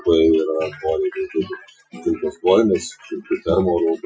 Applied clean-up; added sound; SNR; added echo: classical method Wiener filter.